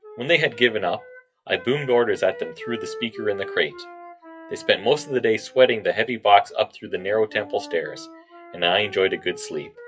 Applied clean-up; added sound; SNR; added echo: classical method WPE with log-MMSE.